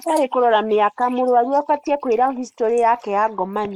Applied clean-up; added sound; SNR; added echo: neural mask model Resemble Enhance denoiser.